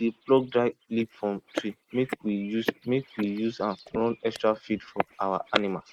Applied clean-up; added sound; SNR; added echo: neural mask model Resemble Enhance denoiser.